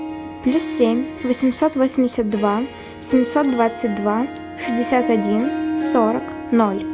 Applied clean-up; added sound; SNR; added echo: none; Harp; 8 dB; none.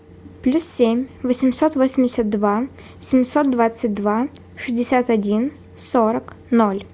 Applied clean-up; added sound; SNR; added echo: none; none; none; none.